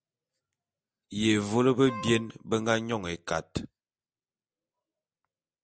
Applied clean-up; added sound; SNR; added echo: none; Wind instrument, woodwind instrument; 11 dB; none.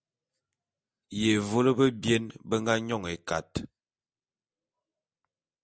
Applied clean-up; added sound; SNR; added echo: none; none; none; none.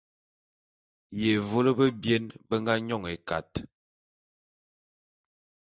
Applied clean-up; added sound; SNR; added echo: neural mask model DeepFilterNet 3.